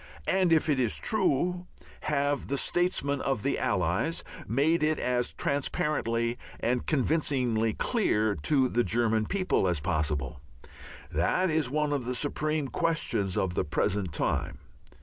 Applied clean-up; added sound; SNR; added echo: none; none; none; none.